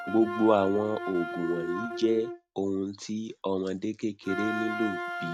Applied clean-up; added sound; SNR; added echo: neural mask model RNNoise.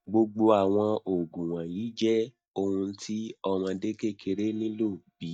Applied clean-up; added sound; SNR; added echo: neural mask model DeepFilterNet 3.